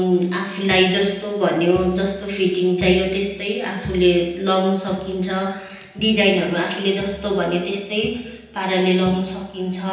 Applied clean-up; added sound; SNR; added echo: none; Crowd; 18 dB; reverberation time 0.9 s.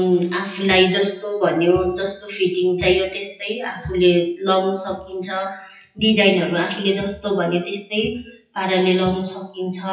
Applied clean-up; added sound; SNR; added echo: classical method WPE with log-MMSE.